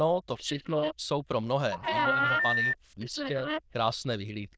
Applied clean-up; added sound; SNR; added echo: neural diffusion model UNIVERSE++.